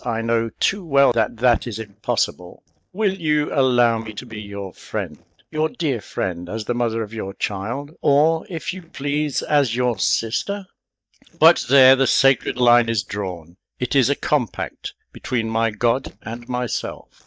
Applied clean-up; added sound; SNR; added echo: neural mask model DeepFilterNet 3.